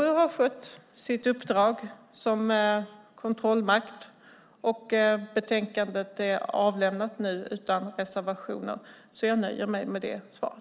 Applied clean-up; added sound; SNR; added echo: none; none; none; none.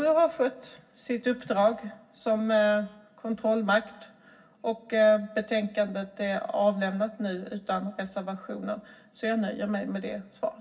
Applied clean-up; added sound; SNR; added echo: none; none; none; reverberation time 0.4 s.